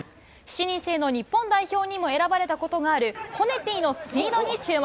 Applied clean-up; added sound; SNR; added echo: none; none; none; none.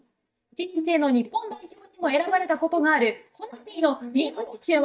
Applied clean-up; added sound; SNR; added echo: neural mask model DeepFilterNet 3.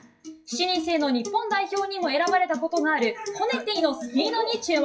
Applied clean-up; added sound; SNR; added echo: classical method WPE with log-MMSE.